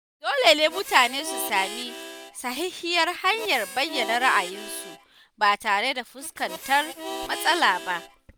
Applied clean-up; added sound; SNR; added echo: none; Harmonica; 12 dB; none.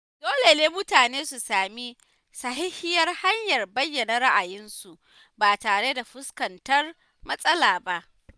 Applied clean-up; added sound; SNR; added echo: none; none; none; none.